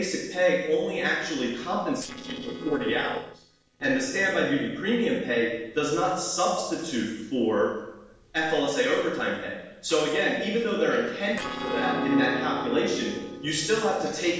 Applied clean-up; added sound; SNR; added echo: neural separator model SepFormer DNS4.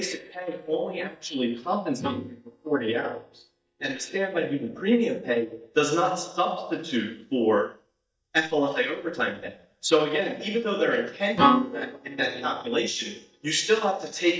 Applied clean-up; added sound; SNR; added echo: neural mask model DeepFilterNet 3.